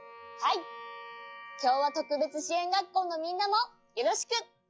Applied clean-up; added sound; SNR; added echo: classical method log-MMSE.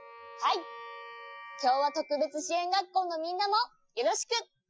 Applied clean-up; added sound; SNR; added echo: classical method Wiener filter.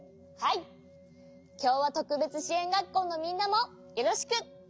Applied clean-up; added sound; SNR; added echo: none; none; none; none.